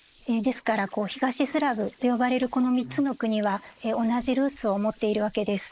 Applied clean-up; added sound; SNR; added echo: neural mask model Resemble Enhance denoiser.